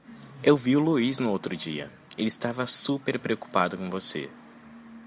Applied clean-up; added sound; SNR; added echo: none; none; none; none.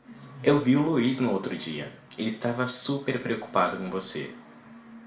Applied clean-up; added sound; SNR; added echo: none; none; none; reverberation time 0.4 s.